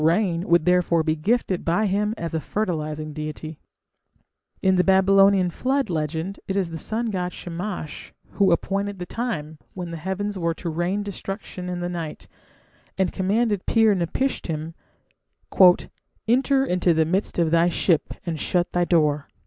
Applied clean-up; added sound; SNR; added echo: none; none; none; none.